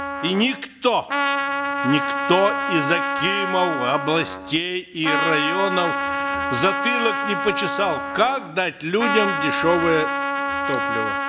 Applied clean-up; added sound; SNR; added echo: none; Trumpet; 1 dB; none.